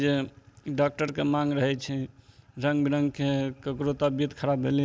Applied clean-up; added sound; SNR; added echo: none; none; none; none.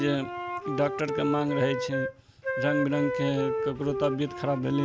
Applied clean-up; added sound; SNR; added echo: none; Wind instrument, woodwind instrument; 3 dB; none.